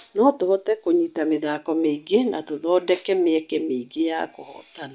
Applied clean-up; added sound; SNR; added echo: none; none; none; none.